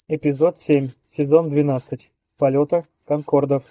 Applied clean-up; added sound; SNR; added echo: neural mask model DeepFilterNet 3.